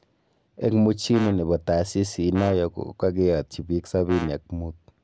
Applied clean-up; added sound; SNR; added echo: none; Brass instrument; 16 dB; none.